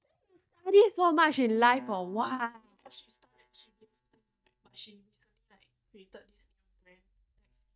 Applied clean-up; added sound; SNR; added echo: neural mask model DeepFilterNet 3.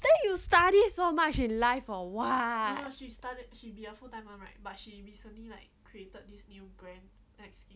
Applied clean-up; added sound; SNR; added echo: none; none; none; none.